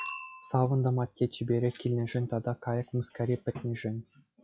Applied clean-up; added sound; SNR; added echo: classical method log-MMSE.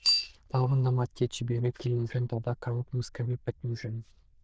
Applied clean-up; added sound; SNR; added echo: neural diffusion model UNIVERSE++.